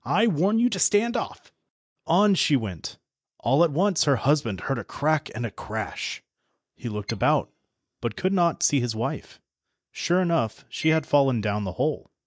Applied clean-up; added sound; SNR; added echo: neural mask model DeepFilterNet 3.